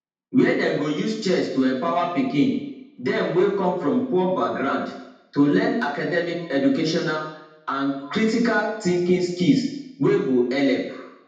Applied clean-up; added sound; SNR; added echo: none; none; none; reverberation time 0.8 s.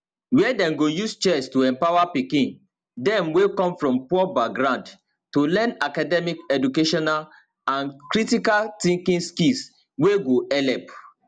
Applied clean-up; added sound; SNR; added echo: none; none; none; none.